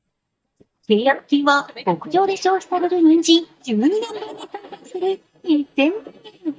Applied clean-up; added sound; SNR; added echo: neural mask model DeepFilterNet 3.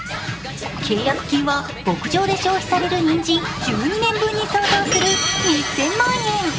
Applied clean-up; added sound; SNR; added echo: none; Splash, splatter; 15 dB; reverberation time 2.7 s.